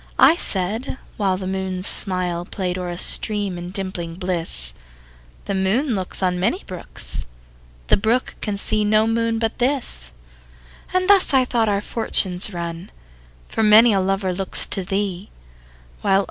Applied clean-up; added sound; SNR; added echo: none; none; none; none.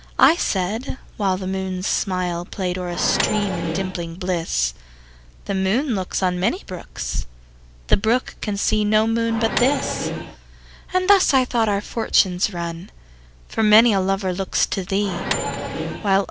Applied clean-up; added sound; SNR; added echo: none; Microwave oven; 4 dB; none.